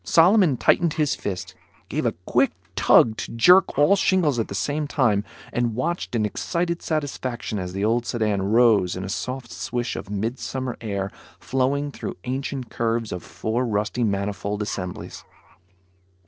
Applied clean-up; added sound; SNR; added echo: neural separator model SepFormer DNS4.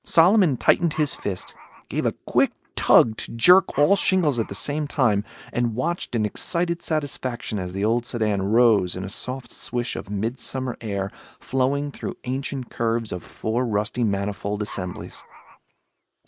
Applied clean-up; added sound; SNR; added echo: neural mask model Resemble Enhance denoiser.